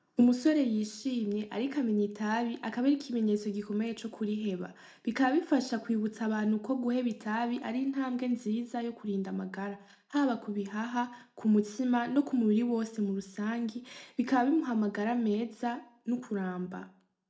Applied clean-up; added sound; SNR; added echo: none; none; none; reverberation time 0.3 s.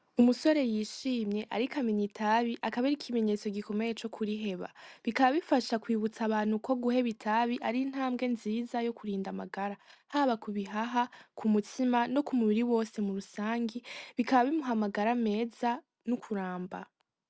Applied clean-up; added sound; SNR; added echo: none; none; none; none.